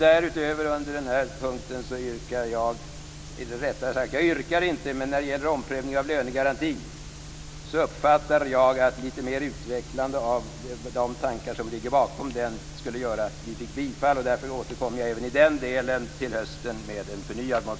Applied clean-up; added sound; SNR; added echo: none; none; none; none.